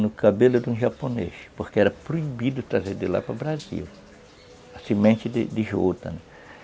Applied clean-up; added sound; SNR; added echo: none; none; none; none.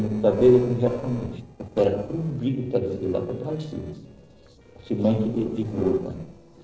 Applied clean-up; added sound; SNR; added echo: neural separator model SepFormer DNS4.